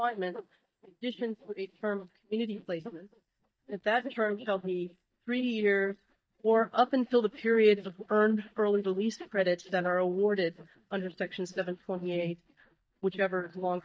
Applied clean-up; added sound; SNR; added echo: neural mask model DeepFilterNet 3.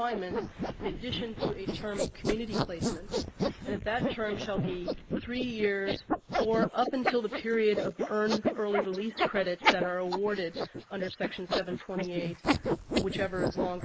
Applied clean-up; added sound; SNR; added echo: neural mask model Resemble Enhance denoiser.